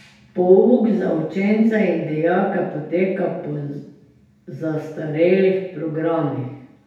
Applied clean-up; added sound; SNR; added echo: none; none; none; reverberation time 0.8 s.